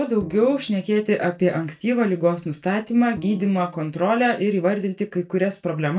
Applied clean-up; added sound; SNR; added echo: neural mask model DeepFilterNet 3.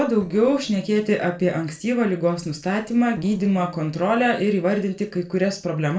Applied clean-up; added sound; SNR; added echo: neural separator model SepFormer DNS4.